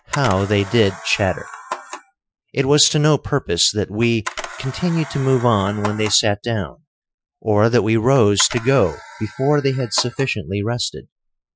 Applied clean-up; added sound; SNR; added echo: classical method Wiener filter.